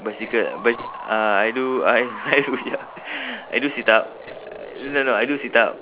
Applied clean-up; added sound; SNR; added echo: none; Musical instrument + Wind; 15 dB; none.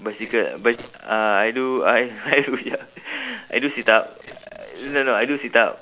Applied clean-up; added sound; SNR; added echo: none; none; none; none.